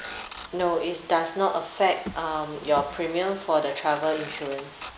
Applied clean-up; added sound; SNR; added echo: none; Motor vehicle (road); 13 dB; none.